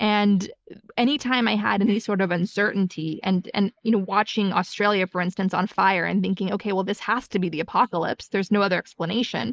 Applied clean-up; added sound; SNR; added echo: neural mask model Resemble Enhance denoiser.